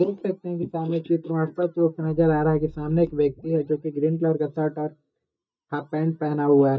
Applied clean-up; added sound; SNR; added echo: neural mask model DeepFilterNet 3.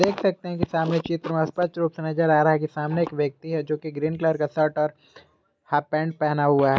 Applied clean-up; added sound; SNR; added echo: none; none; none; none.